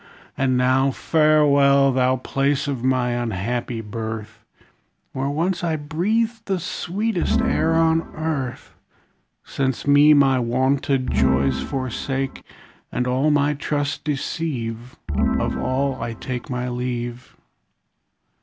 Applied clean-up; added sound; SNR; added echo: none; Organ; 3 dB; none.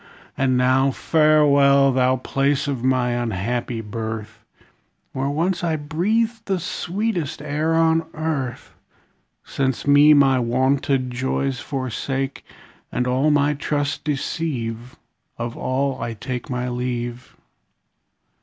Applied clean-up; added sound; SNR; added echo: none; none; none; none.